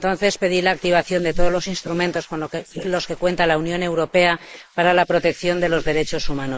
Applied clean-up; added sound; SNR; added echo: neural mask model Resemble Enhance denoiser.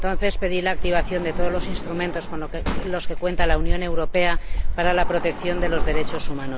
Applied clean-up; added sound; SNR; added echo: none; Sliding door; -4 dB; none.